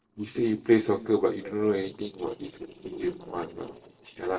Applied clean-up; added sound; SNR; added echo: neural separator model SepFormer DNS4.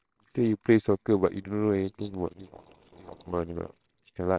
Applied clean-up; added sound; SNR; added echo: neural separator model SepFormer WHAMR!.